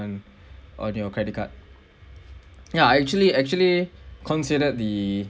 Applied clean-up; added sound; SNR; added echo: none; none; none; none.